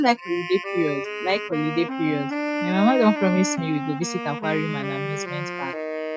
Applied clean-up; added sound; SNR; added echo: classical method Wiener filter.